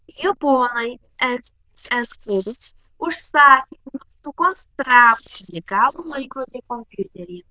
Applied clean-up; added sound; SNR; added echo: neural diffusion model UNIVERSE++.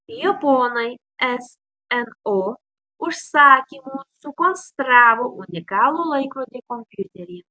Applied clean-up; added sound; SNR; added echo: none; none; none; none.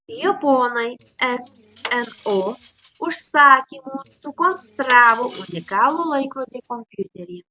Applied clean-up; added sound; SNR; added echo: none; Cutlery, silverware; 15 dB; none.